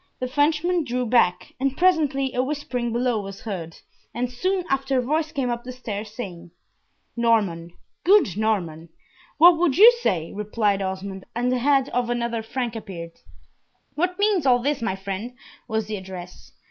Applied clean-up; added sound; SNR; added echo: none; none; none; none.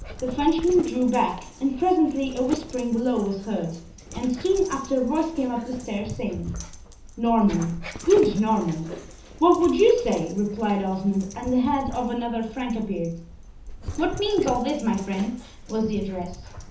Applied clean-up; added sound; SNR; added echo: none; Dog; 14 dB; reverberation time 0.6 s.